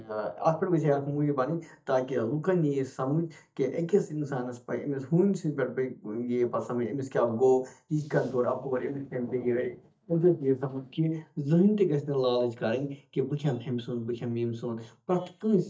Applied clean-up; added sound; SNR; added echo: neural mask model DeepFilterNet 3.